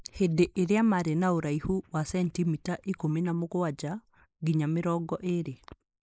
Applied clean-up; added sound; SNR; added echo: neural mask model Resemble Enhance denoiser.